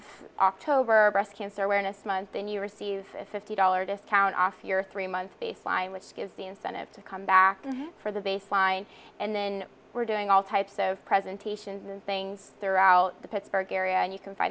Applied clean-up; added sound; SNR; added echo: none; none; none; none.